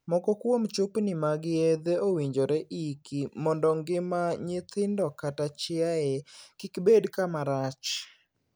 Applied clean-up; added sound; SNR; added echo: none; none; none; none.